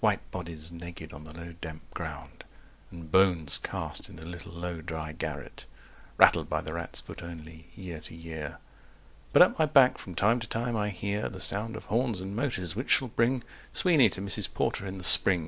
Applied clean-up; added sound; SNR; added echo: none; none; none; none.